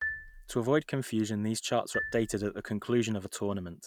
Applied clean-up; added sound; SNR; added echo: none; Marimba, xylophone; 12 dB; none.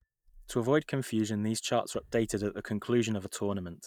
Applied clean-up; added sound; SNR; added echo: neural mask model DeepFilterNet 3.